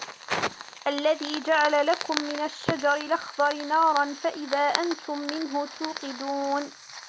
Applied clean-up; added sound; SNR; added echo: none; Fire; 9 dB; none.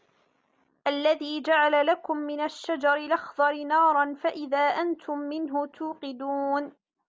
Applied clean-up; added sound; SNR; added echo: none; none; none; none.